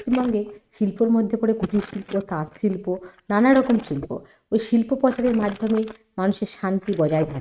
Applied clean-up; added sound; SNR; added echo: neural mask model RNNoise.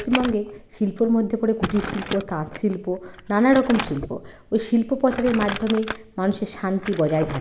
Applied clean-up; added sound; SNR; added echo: none; Crumpling, crinkling; 11 dB; none.